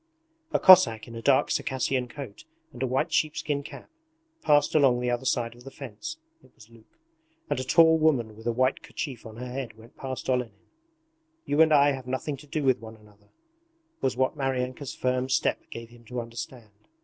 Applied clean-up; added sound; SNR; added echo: none; none; none; none.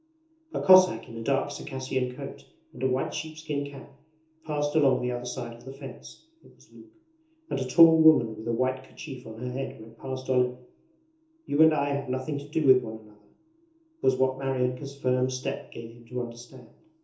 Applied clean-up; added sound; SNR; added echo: none; none; none; reverberation time 0.6 s.